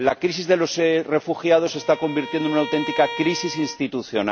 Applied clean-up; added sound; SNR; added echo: none; Bowed string instrument; 12 dB; none.